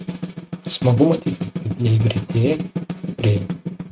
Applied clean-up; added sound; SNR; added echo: neural mask model RNNoise.